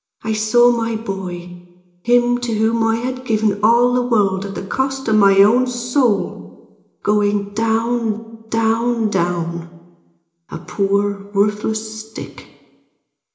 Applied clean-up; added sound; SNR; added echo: none; none; none; reverberation time 0.8 s.